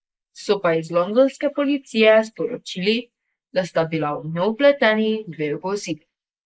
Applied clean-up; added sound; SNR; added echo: neural mask model Resemble Enhance denoiser.